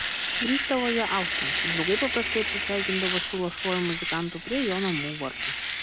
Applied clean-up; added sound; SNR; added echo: none; Domestic sounds, home sounds; 0 dB; none.